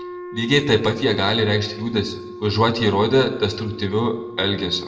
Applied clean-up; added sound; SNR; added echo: none; Wind instrument, woodwind instrument; 14 dB; reverberation time 0.8 s.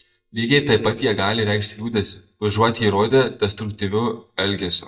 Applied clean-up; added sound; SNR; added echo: neural mask model DeepFilterNet 3.